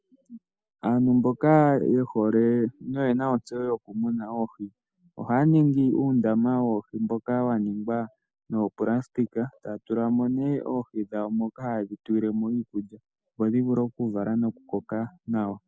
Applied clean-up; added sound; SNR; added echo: none; none; none; none.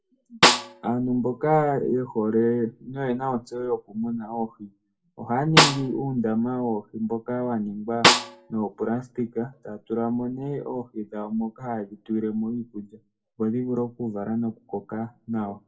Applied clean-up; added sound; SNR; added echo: none; Snare drum; -5 dB; reverberation time 0.2 s.